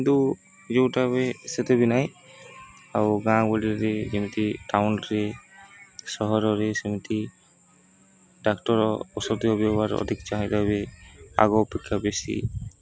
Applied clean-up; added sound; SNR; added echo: none; none; none; none.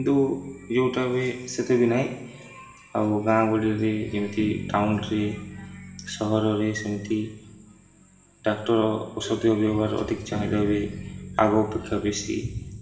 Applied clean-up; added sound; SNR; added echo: none; Bass guitar; 16 dB; reverberation time 1.1 s.